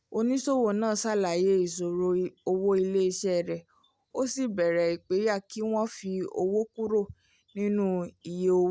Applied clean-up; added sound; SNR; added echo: none; none; none; none.